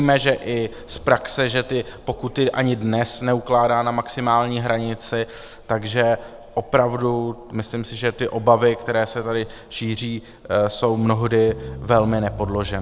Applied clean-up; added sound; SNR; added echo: none; Crackle; 20 dB; none.